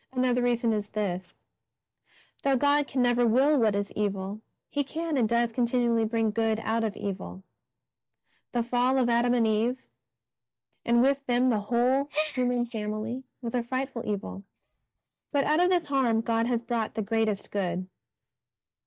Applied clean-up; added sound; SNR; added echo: neural mask model DeepFilterNet 3.